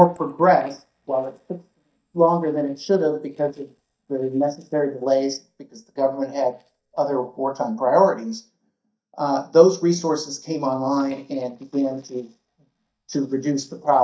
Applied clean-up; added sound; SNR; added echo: neural mask model DeepFilterNet 3.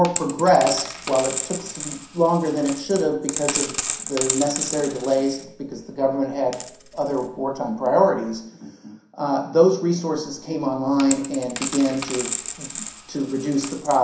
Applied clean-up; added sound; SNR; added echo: none; Coin (dropping); 9 dB; reverberation time 0.5 s.